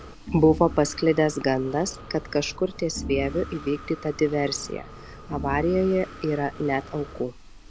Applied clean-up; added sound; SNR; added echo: none; Organ + Breathing; 13 dB; none.